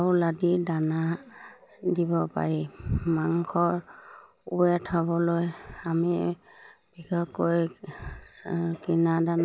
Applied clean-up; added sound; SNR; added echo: none; none; none; none.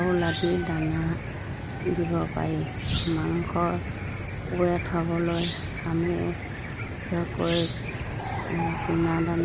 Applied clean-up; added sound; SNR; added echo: none; Cricket / Chicken, rooster; 4 dB; none.